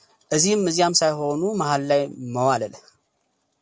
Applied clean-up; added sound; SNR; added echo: none; none; none; none.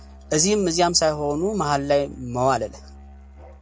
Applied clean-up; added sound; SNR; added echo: none; Musical instrument; 19 dB; none.